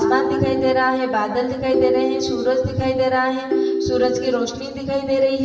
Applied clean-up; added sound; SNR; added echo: none; Ringtone; 4 dB; reverberation time 1.3 s.